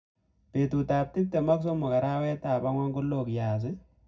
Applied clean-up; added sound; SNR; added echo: none; none; none; reverberation time 0.4 s.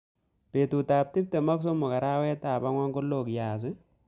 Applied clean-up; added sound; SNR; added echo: none; none; none; none.